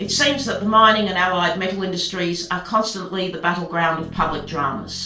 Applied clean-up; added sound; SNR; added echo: none; Bass guitar; 18 dB; reverberation time 0.3 s.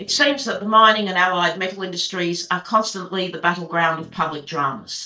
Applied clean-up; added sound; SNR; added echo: neural mask model DeepFilterNet 3.